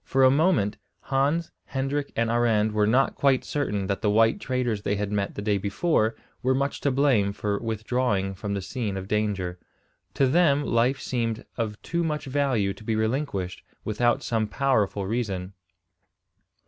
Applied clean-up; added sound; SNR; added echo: none; none; none; none.